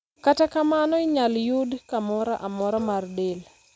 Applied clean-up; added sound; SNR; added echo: none; none; none; none.